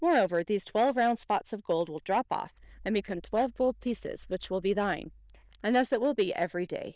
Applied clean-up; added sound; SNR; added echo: neural diffusion model UNIVERSE++.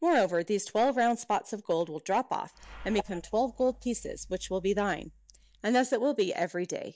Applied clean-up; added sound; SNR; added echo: neural mask model DeepFilterNet 3.